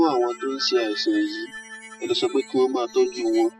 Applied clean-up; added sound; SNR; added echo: classical method spectral subtraction.